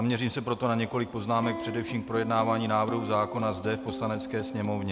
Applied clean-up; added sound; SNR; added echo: none; Electric guitar; 9 dB; none.